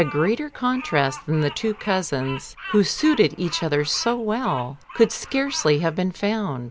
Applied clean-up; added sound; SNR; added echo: none; Bird vocalization, bird call, bird song; 16 dB; none.